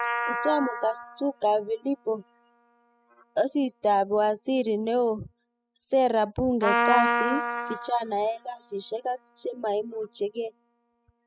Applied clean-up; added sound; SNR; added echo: classical method spectral subtraction.